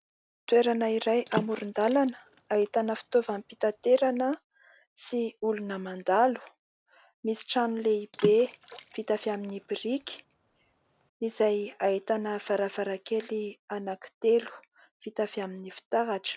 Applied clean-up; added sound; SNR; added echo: none; Water / Splash, splatter; 13 dB; none.